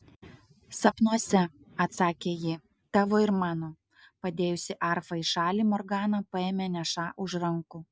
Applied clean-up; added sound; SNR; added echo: none; none; none; none.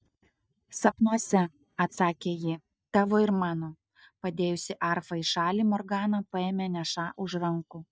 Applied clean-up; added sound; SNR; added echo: neural mask model DeepFilterNet 3.